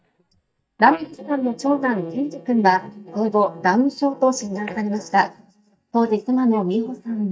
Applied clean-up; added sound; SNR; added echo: neural mask model DeepFilterNet 3.